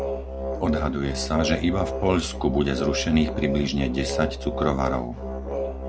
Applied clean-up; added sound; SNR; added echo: none; Musical instrument; 5 dB; none.